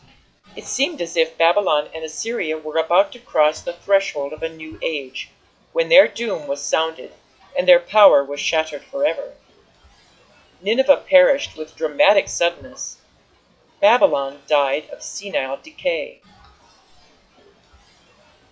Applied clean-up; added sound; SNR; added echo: classical method log-MMSE.